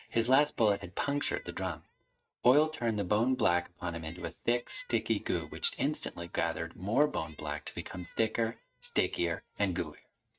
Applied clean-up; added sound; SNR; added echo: neural mask model RNNoise.